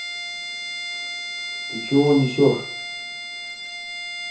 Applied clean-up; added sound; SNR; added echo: none; Bowed string instrument; 7 dB; reverberation time 0.6 s.